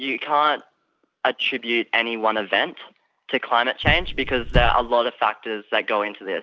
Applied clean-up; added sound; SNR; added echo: none; Car; 1 dB; none.